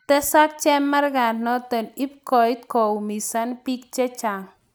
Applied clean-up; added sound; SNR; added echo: none; none; none; none.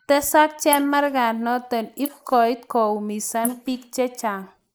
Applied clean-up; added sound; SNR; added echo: neural mask model Resemble Enhance denoiser.